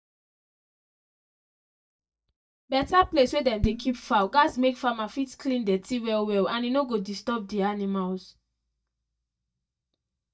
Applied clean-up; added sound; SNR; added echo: neural mask model DeepFilterNet 3.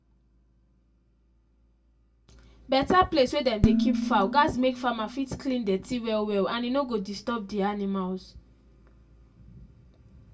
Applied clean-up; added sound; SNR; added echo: none; Dishes, pots, and pans; 2 dB; reverberation time 0.1 s.